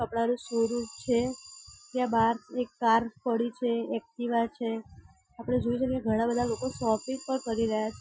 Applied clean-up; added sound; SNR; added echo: classical method Wiener filter.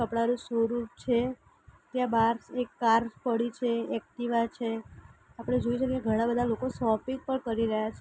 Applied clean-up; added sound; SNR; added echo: none; none; none; none.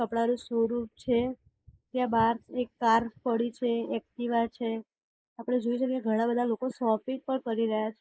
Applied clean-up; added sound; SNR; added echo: neural mask model Resemble Enhance denoiser.